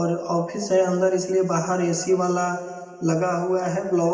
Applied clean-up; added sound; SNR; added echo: none; none; none; reverberation time 2.3 s.